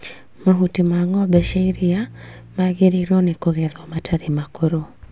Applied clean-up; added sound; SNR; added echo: none; Bowed string instrument; 17 dB; none.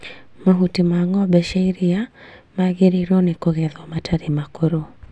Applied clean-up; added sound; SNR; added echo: none; none; none; none.